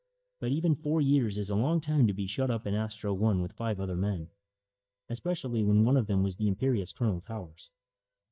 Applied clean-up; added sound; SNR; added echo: neural mask model DeepFilterNet 3.